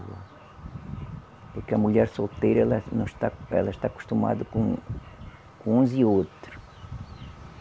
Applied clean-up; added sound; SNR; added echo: none; none; none; none.